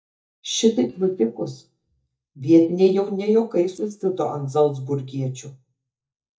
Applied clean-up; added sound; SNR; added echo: neural mask model DeepFilterNet 3.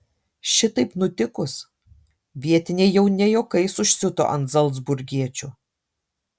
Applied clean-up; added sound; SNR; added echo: none; none; none; none.